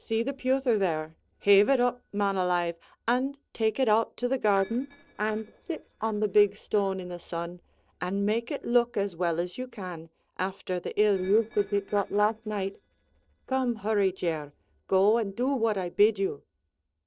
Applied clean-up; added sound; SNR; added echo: neural separator model SepFormer DNS4.